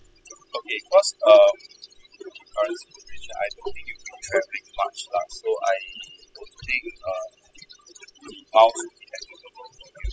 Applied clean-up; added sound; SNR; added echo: classical method spectral subtraction.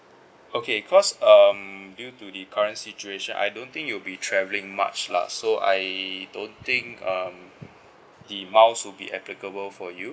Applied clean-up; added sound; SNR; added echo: none; none; none; none.